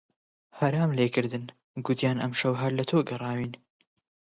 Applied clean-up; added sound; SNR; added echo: none; none; none; none.